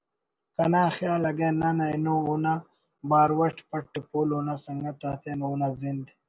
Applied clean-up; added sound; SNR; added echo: none; none; none; none.